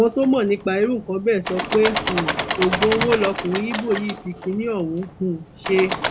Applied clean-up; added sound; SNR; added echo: none; Engine / Mechanisms; 5 dB; none.